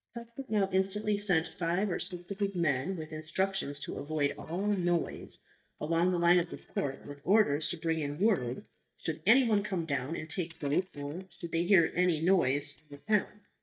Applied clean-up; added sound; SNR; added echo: neural mask model DeepFilterNet 3.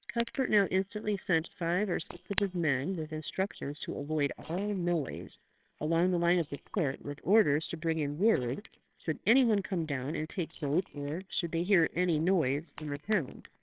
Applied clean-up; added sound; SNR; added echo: neural separator model SepFormer WHAMR!.